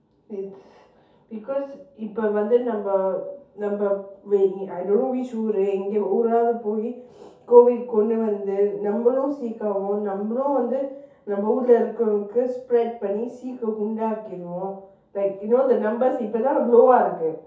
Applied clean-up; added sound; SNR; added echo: none; none; none; reverberation time 0.5 s.